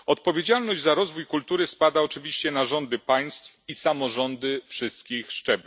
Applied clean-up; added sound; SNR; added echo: none; none; none; none.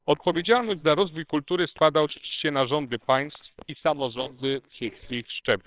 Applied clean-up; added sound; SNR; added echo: neural separator model SepFormer WHAMR!.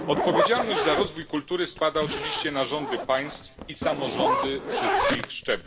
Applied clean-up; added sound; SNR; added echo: none; Zipper (clothing); 0 dB; reverberation time 0.3 s.